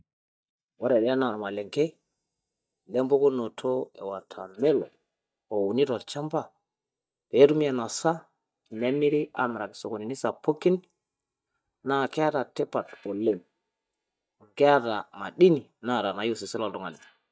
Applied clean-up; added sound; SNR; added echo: neural mask model DeepFilterNet 3.